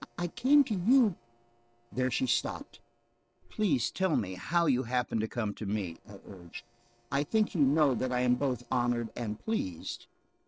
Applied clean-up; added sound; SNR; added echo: neural separator model SepFormer DNS4.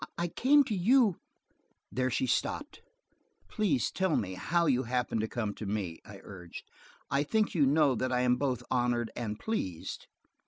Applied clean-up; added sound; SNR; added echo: none; none; none; none.